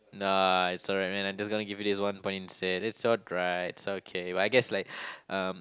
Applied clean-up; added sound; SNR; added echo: none; none; none; none.